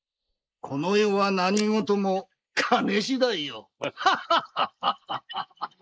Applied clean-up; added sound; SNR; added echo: neural mask model Resemble Enhance denoiser.